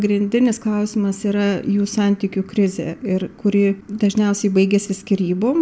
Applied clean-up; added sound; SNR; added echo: none; none; none; none.